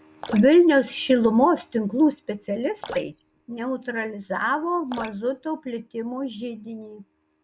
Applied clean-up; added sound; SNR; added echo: none; Drip; 20 dB; none.